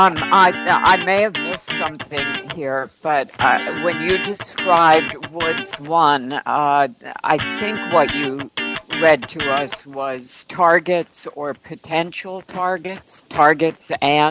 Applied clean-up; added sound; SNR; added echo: none; Electric guitar; 7 dB; none.